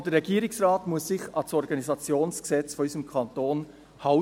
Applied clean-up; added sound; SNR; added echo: none; none; none; none.